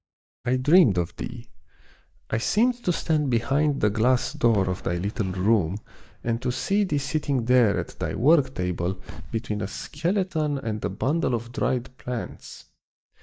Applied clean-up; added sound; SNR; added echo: neural mask model DeepFilterNet 3.